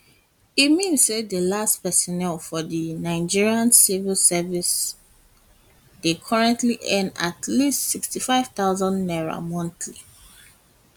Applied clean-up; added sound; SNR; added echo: none; none; none; none.